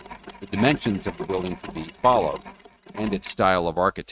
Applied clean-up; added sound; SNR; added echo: neural mask model RNNoise.